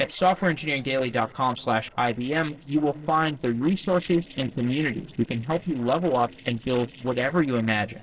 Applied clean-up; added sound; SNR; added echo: neural separator model SepFormer DNS4.